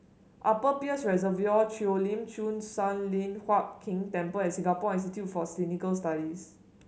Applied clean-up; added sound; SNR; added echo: none; none; none; none.